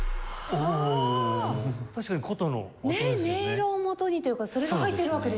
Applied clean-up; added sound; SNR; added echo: none; none; none; none.